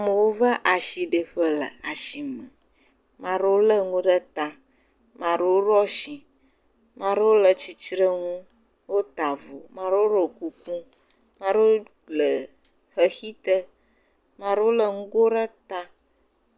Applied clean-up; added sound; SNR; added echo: none; none; none; none.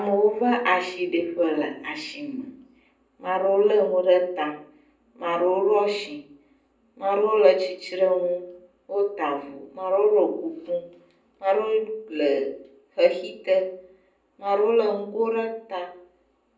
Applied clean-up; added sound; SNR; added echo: none; none; none; reverberation time 0.6 s.